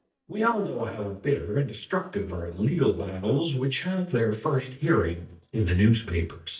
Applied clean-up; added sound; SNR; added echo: neural mask model DeepFilterNet 3.